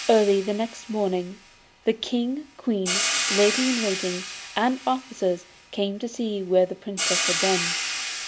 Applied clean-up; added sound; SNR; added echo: none; Hi-hat; 5 dB; none.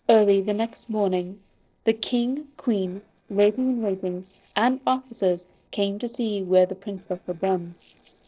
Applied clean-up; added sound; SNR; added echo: neural separator model SepFormer DNS4.